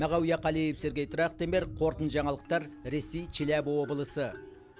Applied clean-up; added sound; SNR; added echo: none; Marimba, xylophone; 18 dB; none.